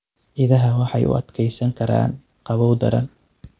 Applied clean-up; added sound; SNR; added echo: none; none; none; none.